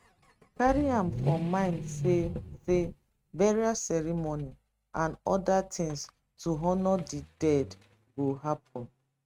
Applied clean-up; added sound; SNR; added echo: neural mask model RNNoise.